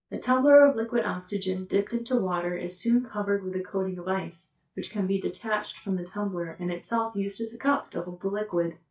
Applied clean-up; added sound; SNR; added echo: neural mask model DeepFilterNet 3.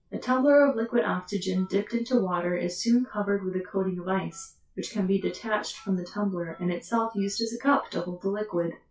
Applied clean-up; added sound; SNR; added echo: classical method WPE with log-MMSE.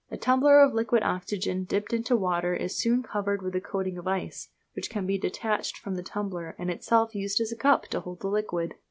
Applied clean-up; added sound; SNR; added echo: none; none; none; none.